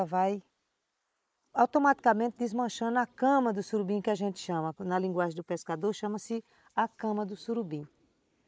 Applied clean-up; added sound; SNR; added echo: neural mask model Resemble Enhance denoiser.